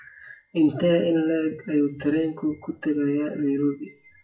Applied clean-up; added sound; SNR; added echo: classical method WPE with log-MMSE.